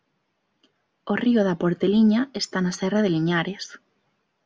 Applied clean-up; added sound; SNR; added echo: none; none; none; none.